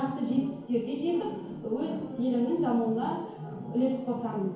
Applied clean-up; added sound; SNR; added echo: none; none; none; reverberation time 1.0 s.